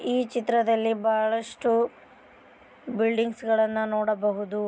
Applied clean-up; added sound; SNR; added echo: none; none; none; none.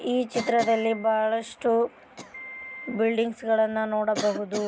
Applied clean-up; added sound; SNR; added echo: none; Piano + Cough; 14 dB; none.